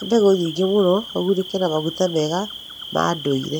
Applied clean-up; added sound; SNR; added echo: none; Cricket; 14 dB; none.